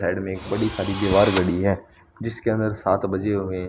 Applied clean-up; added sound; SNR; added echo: none; Drill; 6 dB; none.